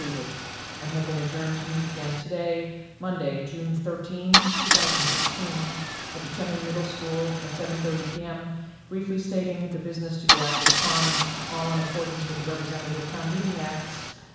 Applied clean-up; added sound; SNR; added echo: none; Idling / Engine starting / Car; -1 dB; reverberation time 1.1 s.